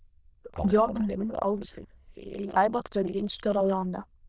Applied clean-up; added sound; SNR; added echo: neural diffusion model UNIVERSE++.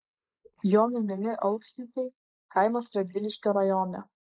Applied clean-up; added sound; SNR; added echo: neural mask model Resemble Enhance denoiser.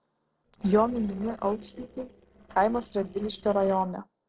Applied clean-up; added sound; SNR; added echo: neural separator model SepFormer DNS4.